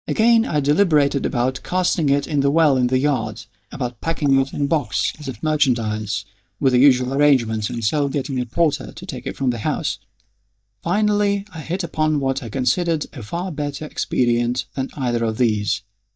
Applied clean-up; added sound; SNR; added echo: neural mask model DeepFilterNet 3.